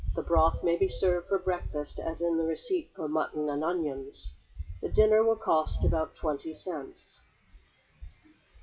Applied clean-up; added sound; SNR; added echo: classical method WPE with log-MMSE.